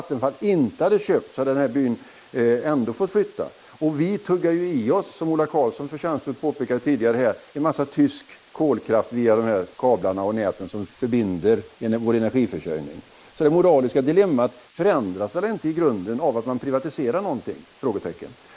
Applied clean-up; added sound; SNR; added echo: neural mask model Resemble Enhance denoiser.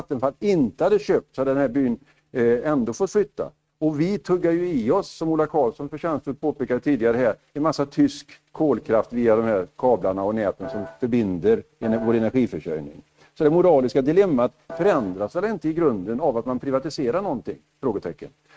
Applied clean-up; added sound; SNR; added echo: neural mask model RNNoise.